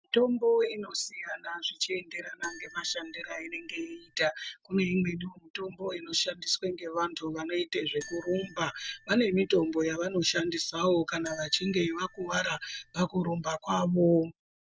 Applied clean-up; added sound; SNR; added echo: none; Marimba, xylophone; 20 dB; none.